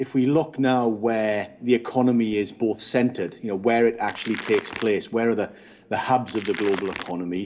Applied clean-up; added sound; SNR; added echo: none; Crackle; 11 dB; reverberation time 0.7 s.